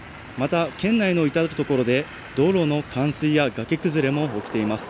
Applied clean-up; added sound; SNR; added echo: none; none; none; none.